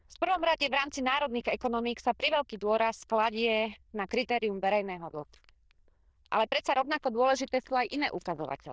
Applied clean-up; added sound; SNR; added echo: neural diffusion model UNIVERSE++.